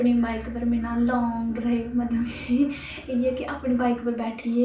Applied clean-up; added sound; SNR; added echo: none; none; none; reverberation time 0.4 s.